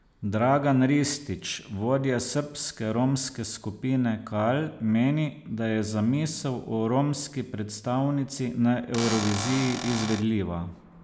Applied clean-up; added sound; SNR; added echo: none; Cupboard open or close / Door; 6 dB; none.